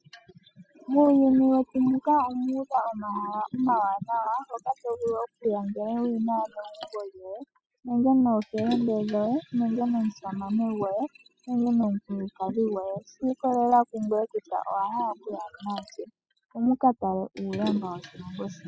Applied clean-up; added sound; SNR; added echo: classical method spectral subtraction.